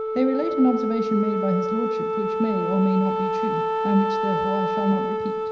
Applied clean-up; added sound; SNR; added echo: none; Wind instrument, woodwind instrument; 0 dB; reverberation time 0.9 s.